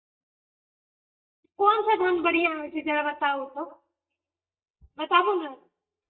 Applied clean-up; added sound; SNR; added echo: neural mask model DeepFilterNet 3.